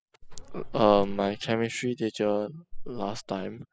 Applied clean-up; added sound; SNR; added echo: classical method spectral subtraction.